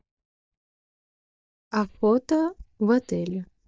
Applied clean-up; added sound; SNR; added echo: neural mask model DeepFilterNet 3.